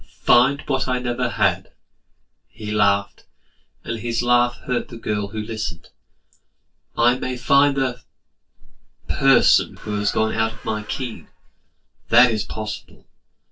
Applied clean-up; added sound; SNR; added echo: neural separator model SepFormer DNS4.